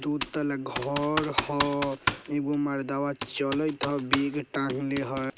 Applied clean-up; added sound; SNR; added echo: none; Computer keyboard; 6 dB; none.